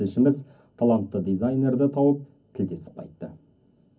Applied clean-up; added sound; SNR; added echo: none; none; none; reverberation time 0.4 s.